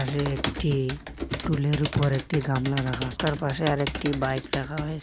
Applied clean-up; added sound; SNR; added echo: none; Computer keyboard; 7 dB; none.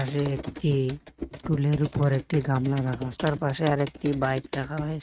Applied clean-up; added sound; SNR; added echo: neural mask model RNNoise.